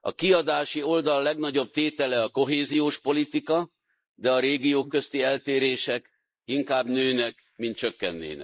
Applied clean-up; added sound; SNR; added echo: neural mask model Resemble Enhance denoiser.